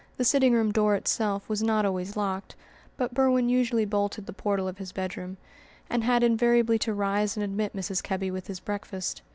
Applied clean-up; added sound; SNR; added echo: none; none; none; none.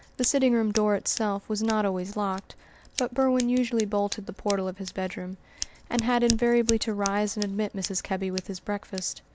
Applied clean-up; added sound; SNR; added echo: none; Scissors; 12 dB; none.